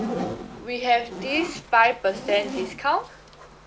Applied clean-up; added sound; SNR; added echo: none; Zipper (clothing); 9 dB; none.